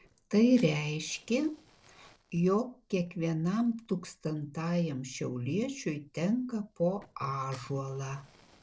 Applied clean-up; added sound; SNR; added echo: neural separator model SepFormer DNS4.